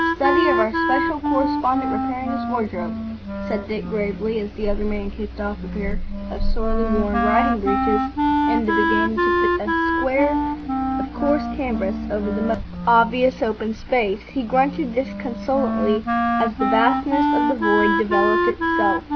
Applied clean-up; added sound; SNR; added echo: none; Wind instrument, woodwind instrument; 0 dB; none.